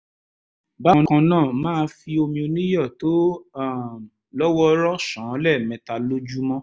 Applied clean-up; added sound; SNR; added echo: none; none; none; none.